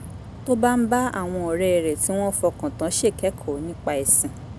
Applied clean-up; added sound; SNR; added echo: none; Mechanical fan; 14 dB; none.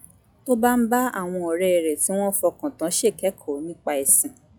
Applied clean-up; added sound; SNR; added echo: classical method log-MMSE.